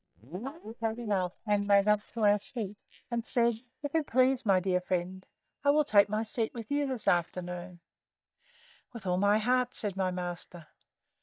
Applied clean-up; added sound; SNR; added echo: neural mask model DeepFilterNet 3.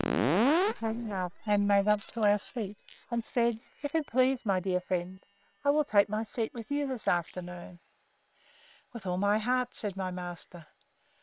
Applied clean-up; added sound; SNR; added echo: neural separator model SepFormer WHAM!.